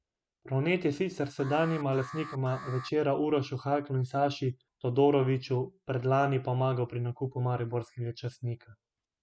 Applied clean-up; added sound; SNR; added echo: none; Alarm; 15 dB; none.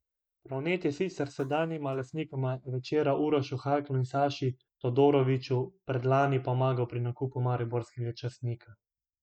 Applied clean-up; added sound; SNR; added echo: neural mask model DeepFilterNet 3.